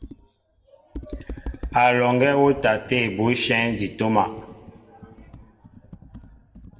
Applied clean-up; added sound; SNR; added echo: none; Computer keyboard; 16 dB; reverberation time 1.4 s.